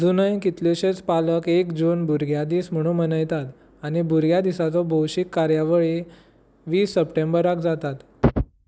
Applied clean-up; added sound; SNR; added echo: none; none; none; none.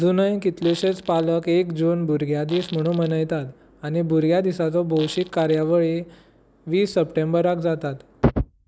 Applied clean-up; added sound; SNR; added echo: none; Fart; 20 dB; none.